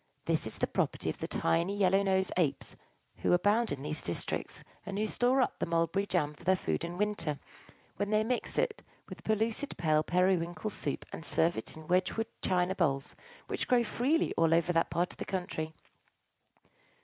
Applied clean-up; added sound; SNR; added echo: none; none; none; none.